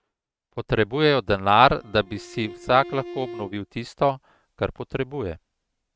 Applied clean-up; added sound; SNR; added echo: neural mask model RNNoise.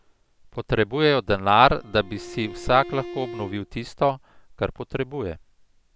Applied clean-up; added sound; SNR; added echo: none; Bowed string instrument; 15 dB; none.